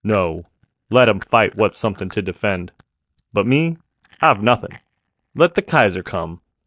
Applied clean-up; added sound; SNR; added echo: neural mask model DeepFilterNet 3.